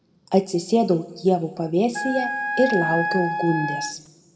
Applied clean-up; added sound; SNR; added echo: none; Wind instrument, woodwind instrument; 4 dB; reverberation time 0.9 s.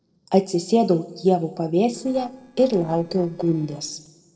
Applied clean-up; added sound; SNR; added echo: neural separator model SepFormer DNS4.